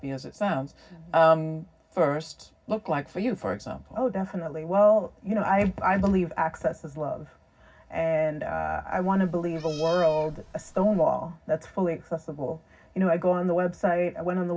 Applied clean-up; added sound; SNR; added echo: none; Meow; 19 dB; reverberation time 0.4 s.